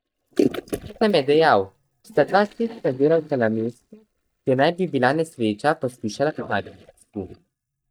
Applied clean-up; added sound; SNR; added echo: neural mask model DeepFilterNet 3.